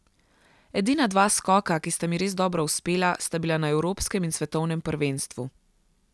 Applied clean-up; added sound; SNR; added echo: none; none; none; none.